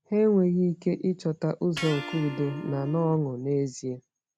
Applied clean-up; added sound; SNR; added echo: none; Electric guitar; 14 dB; none.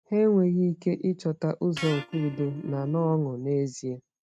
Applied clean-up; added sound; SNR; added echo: neural mask model RNNoise.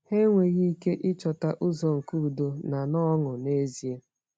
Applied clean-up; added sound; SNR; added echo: none; none; none; none.